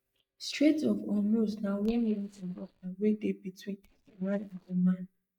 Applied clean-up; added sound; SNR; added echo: neural mask model DeepFilterNet 3.